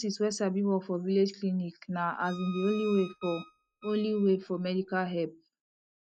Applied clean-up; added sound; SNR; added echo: neural mask model RNNoise.